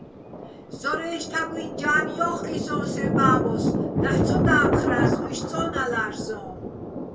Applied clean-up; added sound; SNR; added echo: none; Thunder; -3 dB; reverberation time 0.1 s.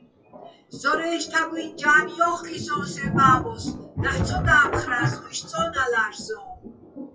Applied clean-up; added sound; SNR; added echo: classical method WPE with log-MMSE.